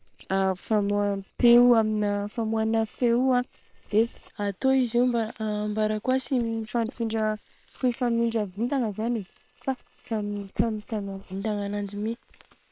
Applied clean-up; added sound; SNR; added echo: neural separator model SepFormer WHAM!.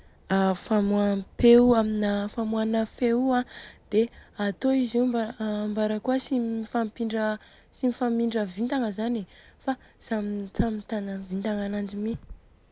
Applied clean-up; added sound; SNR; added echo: none; none; none; none.